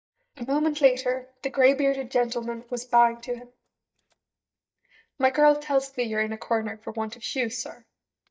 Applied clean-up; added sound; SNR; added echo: neural mask model DeepFilterNet 3.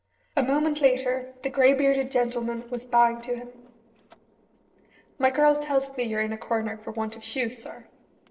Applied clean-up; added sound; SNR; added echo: neural separator model SepFormer DNS4.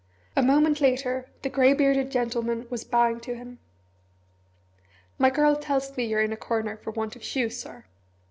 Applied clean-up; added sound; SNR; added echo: none; none; none; none.